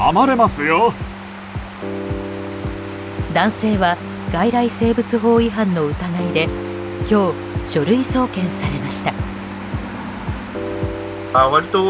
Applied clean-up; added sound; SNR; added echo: none; Water; 15 dB; none.